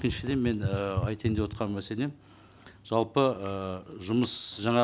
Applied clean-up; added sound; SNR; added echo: none; none; none; none.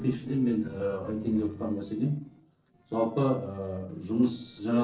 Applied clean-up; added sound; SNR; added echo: neural separator model SepFormer DNS4.